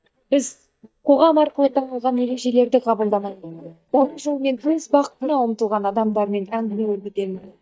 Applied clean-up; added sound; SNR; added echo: neural mask model DeepFilterNet 3.